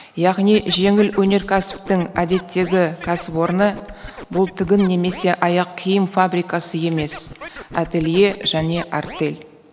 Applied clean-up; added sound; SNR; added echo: none; Scratching (performance technique); 17 dB; none.